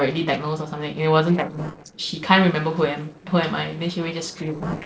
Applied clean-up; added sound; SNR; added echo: neural separator model SepFormer DNS4.